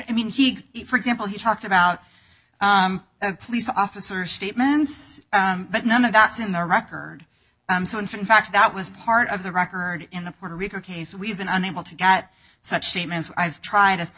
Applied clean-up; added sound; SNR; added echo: none; none; none; none.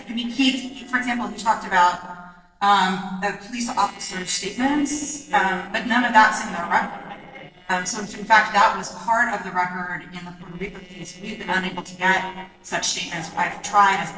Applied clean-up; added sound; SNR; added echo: neural separator model SepFormer DNS4.